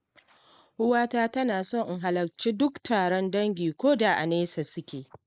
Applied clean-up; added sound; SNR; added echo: neural mask model Resemble Enhance denoiser.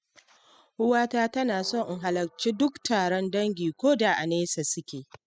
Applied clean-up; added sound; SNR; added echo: classical method spectral subtraction.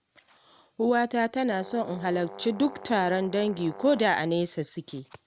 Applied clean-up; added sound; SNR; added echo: none; Brass instrument; 17 dB; none.